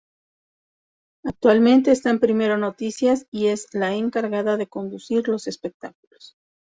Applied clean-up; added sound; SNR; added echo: none; none; none; none.